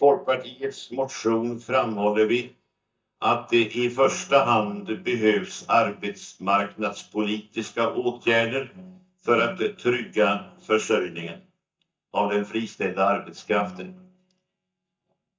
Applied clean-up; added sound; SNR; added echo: neural mask model DeepFilterNet 3.